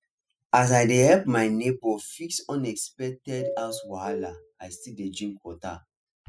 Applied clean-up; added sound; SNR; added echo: classical method spectral subtraction.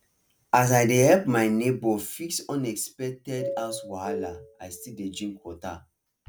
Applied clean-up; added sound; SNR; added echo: none; Doorbell; 10 dB; none.